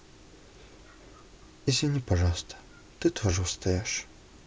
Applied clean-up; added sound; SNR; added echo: none; none; none; none.